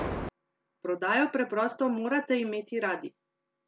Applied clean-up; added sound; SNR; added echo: none; Fireworks; 13 dB; none.